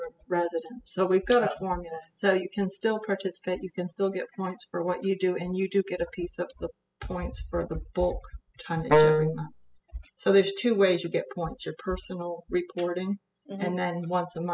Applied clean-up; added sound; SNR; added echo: classical method spectral subtraction.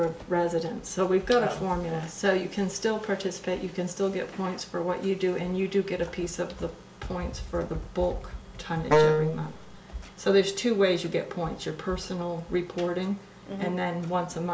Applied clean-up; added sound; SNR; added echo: none; Wind instrument, woodwind instrument; -5 dB; none.